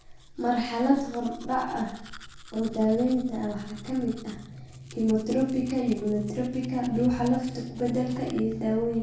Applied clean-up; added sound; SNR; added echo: none; Domestic sounds, home sounds; 18 dB; reverberation time 0.5 s.